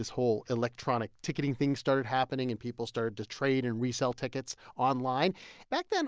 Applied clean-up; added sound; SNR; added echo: none; none; none; none.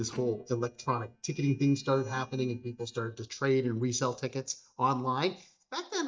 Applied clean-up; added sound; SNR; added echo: neural mask model DeepFilterNet 3.